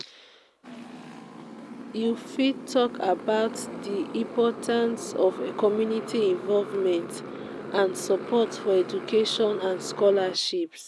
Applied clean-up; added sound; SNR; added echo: none; Motorcycle; 11 dB; none.